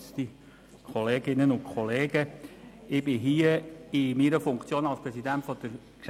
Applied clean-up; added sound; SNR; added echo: none; none; none; none.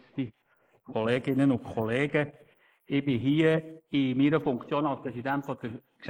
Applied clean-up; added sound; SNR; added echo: neural mask model Resemble Enhance denoiser.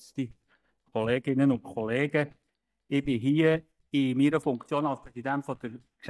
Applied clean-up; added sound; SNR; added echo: neural mask model DeepFilterNet 3.